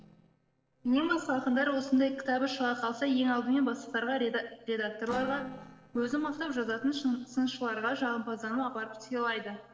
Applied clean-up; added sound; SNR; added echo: neural separator model SepFormer DNS4.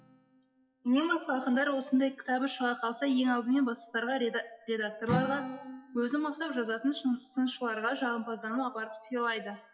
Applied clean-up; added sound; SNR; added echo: classical method WPE with log-MMSE.